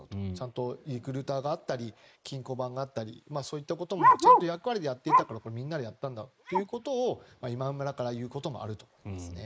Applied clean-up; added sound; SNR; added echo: neural mask model Resemble Enhance denoiser.